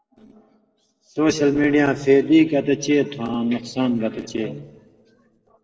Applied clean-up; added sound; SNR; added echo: neural separator model SepFormer DNS4.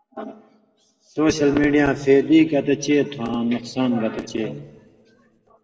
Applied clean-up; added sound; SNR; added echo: none; Brass instrument; 19 dB; reverberation time 1.0 s.